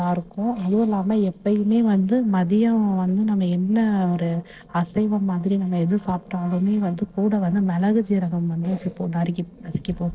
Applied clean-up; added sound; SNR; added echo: neural separator model SepFormer DNS4.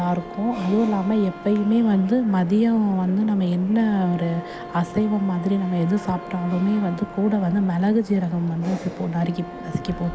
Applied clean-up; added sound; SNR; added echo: none; Wind instrument, woodwind instrument + Clock; 17 dB; none.